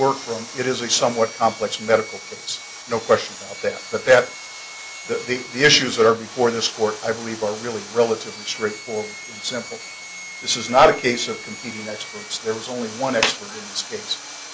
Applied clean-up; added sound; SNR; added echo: none; Sawing; 14 dB; none.